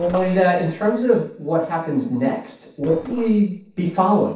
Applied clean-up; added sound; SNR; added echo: neural separator model SepFormer DNS4.